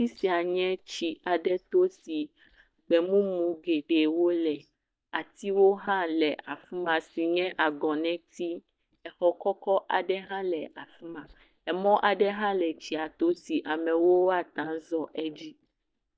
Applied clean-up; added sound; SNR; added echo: neural mask model DeepFilterNet 3.